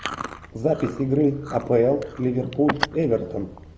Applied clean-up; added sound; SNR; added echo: none; Chewing, mastication; 13 dB; none.